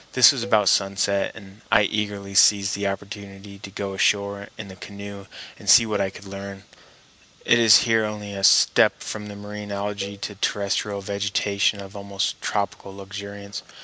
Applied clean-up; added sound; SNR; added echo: none; Cowbell; 19 dB; none.